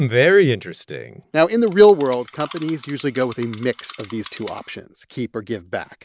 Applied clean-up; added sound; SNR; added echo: none; Insect; 17 dB; none.